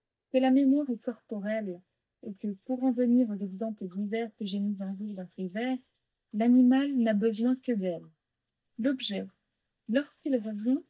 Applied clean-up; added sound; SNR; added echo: neural mask model DeepFilterNet 3.